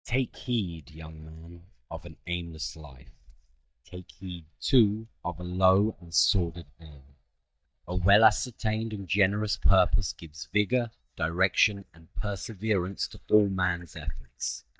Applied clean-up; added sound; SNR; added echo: neural mask model DeepFilterNet 3.